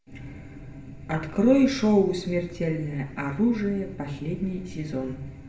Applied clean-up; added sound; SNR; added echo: none; none; none; reverberation time 0.5 s.